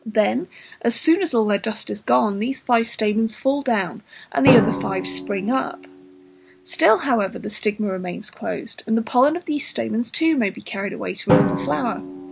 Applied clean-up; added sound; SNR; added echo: none; Drum; 7 dB; none.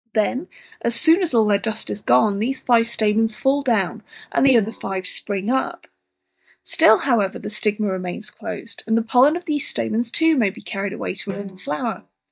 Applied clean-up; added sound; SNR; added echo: neural mask model DeepFilterNet 3.